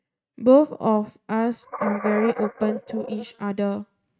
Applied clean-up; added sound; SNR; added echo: neural mask model RNNoise.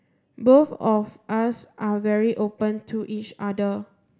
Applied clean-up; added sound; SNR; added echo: none; none; none; none.